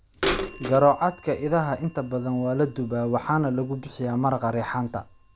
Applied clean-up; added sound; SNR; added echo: none; Bird vocalization, bird call, bird song / Telephone; 11 dB; none.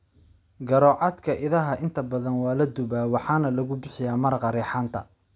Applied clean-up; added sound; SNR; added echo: none; none; none; none.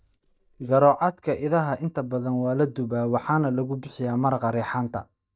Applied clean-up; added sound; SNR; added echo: neural mask model DeepFilterNet 3.